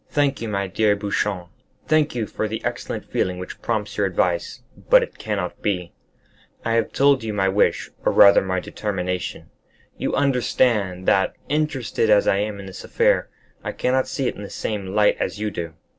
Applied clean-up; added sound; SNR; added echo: none; none; none; none.